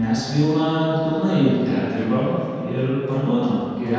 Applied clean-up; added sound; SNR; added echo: none; none; none; reverberation time 2.0 s.